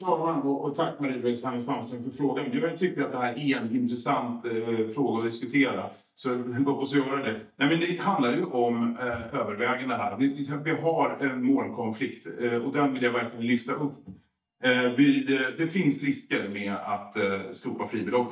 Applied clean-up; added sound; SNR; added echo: neural mask model DeepFilterNet 3.